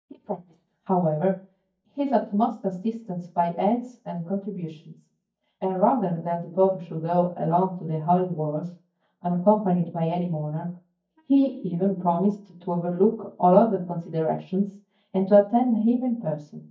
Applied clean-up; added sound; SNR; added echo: neural mask model DeepFilterNet 3.